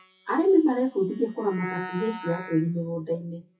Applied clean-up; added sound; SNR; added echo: classical method WPE with log-MMSE.